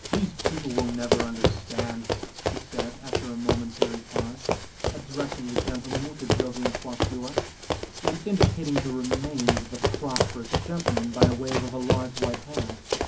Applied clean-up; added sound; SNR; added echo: none; Run; -4 dB; reverberation time 0.4 s.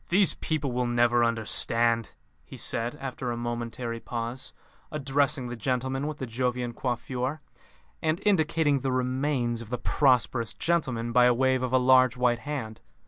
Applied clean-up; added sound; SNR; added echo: none; none; none; none.